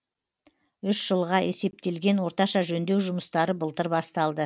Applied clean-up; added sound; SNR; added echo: none; none; none; none.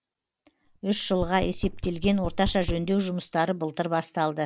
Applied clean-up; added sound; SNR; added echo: none; Knock; 8 dB; none.